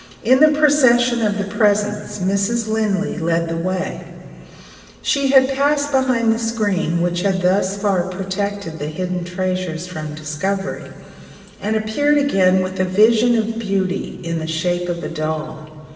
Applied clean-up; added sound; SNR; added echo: none; none; none; reverberation time 2.0 s.